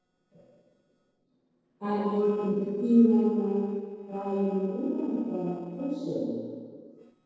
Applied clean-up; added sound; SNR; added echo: neural separator model SepFormer DNS4.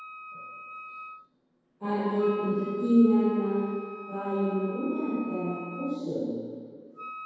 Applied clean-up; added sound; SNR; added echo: none; Wind instrument, woodwind instrument; 15 dB; reverberation time 2.0 s.